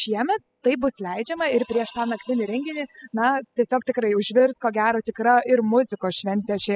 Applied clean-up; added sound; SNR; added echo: classical method spectral subtraction.